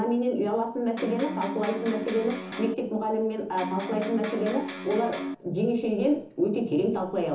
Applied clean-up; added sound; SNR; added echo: none; Electric guitar; 7 dB; reverberation time 0.7 s.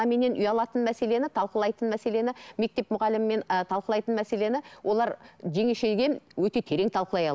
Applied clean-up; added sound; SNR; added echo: none; none; none; none.